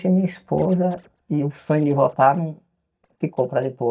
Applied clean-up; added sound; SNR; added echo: neural mask model DeepFilterNet 3.